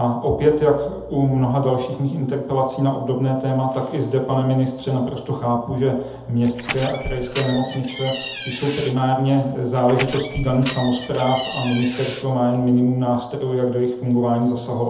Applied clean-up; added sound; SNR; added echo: none; Door; 10 dB; reverberation time 0.7 s.